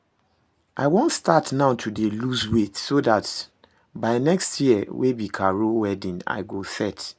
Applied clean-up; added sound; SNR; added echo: none; none; none; none.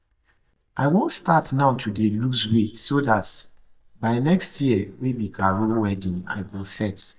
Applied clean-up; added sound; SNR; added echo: neural mask model DeepFilterNet 3.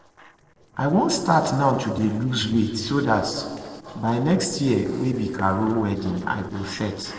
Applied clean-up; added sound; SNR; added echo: neural separator model SepFormer DNS4.